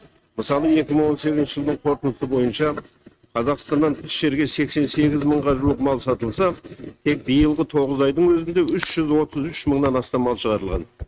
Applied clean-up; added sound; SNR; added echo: neural mask model RNNoise.